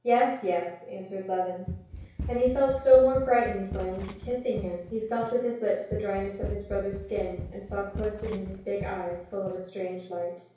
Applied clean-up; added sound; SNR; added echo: none; Run; 11 dB; reverberation time 0.6 s.